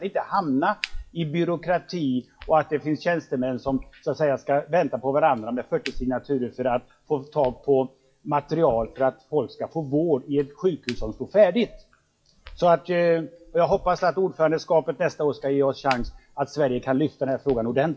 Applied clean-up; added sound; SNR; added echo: classical method WPE with log-MMSE.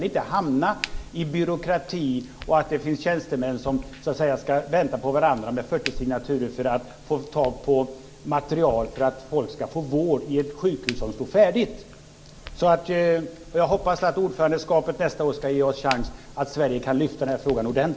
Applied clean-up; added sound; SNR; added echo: none; Crack; 16 dB; reverberation time 0.5 s.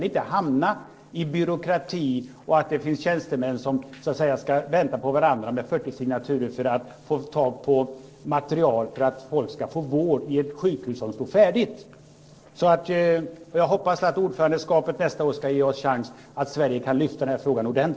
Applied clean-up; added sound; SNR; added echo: neural separator model SepFormer DNS4.